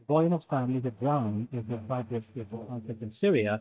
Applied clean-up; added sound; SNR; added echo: neural mask model DeepFilterNet 3.